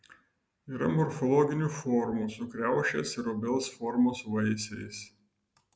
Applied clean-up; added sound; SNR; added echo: none; none; none; none.